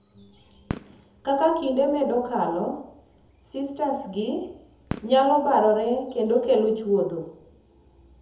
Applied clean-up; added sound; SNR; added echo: none; Fireworks; 18 dB; reverberation time 0.7 s.